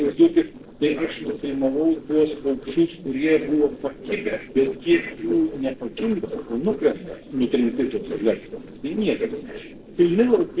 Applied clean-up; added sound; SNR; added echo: neural separator model SepFormer DNS4.